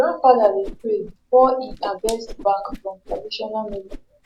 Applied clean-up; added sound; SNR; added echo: none; Whoosh, swoosh, swish; 16 dB; none.